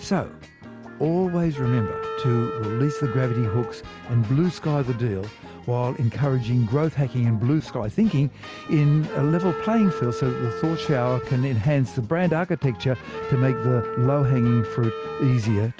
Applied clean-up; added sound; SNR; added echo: none; Wind instrument, woodwind instrument; 10 dB; none.